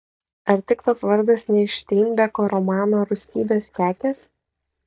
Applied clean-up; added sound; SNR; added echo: neural mask model DeepFilterNet 3.